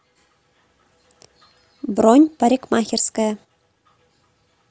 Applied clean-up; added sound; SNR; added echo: none; none; none; none.